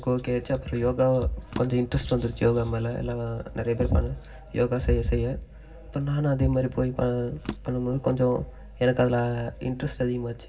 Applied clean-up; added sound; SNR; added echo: none; Drawer open or close; 20 dB; reverberation time 0.4 s.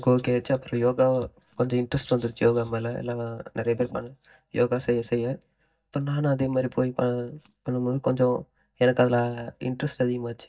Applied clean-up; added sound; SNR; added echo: neural mask model DeepFilterNet 3.